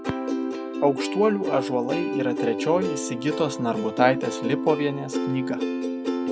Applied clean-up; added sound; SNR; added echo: none; Plucked string instrument; 2 dB; none.